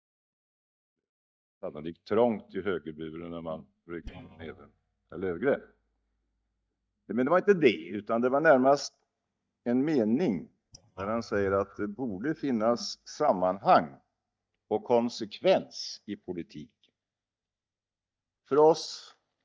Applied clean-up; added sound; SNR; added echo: neural mask model DeepFilterNet 3.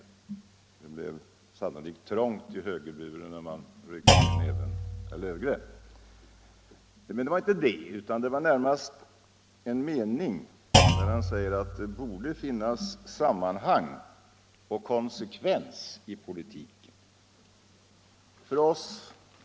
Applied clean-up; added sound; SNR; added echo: none; Thump, thud; -4 dB; none.